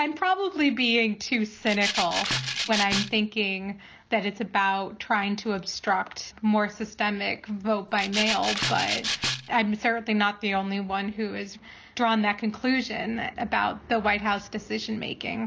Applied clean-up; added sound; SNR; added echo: none; Rattle (instrument); 3 dB; none.